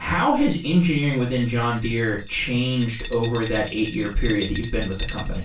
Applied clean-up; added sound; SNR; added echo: none; Glass; 12 dB; reverberation time 0.2 s.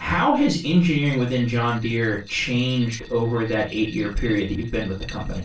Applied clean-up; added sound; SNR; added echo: neural separator model SepFormer DNS4.